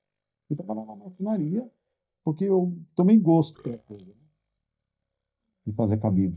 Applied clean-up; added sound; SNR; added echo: neural mask model DeepFilterNet 3.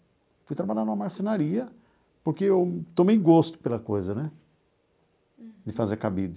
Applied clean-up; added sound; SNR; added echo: none; none; none; none.